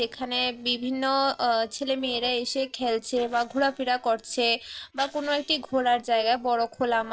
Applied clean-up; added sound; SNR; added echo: neural separator model SepFormer DNS4.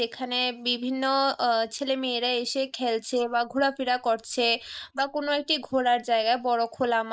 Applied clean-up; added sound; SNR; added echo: neural mask model Resemble Enhance denoiser.